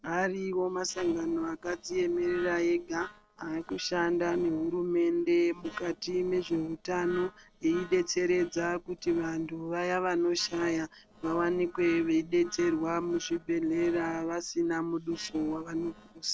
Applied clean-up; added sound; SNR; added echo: neural separator model SepFormer DNS4.